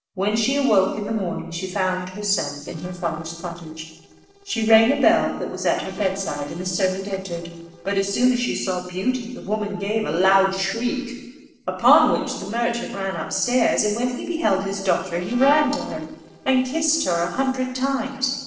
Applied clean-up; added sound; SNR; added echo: neural separator model SepFormer DNS4.